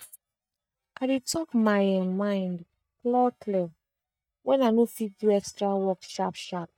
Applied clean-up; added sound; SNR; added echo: neural mask model DeepFilterNet 3.